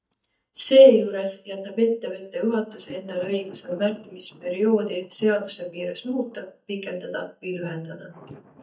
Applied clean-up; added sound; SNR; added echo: neural mask model DeepFilterNet 3.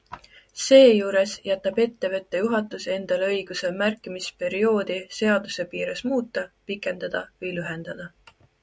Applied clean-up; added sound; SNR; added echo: none; none; none; none.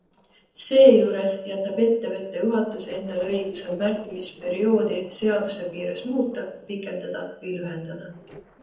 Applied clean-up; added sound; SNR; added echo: neural separator model SepFormer DNS4.